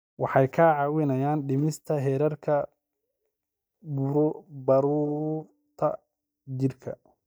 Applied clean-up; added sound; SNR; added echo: neural mask model DeepFilterNet 3.